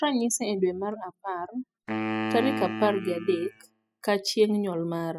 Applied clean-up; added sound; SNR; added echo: classical method spectral subtraction.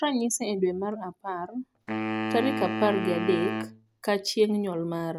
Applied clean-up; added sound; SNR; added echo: none; Wind instrument, woodwind instrument; 4 dB; none.